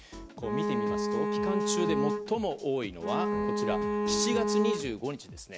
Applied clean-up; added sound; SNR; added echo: none; Bowed string instrument; -4 dB; none.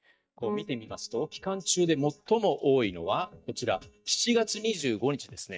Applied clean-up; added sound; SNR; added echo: neural mask model DeepFilterNet 3.